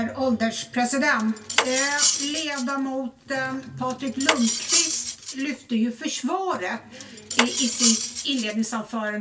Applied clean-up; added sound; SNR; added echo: none; Cutlery, silverware; 2 dB; reverberation time 0.2 s.